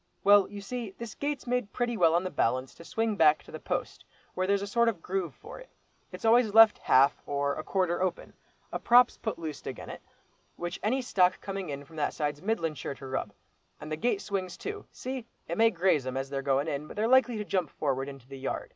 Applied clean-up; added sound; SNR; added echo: none; none; none; none.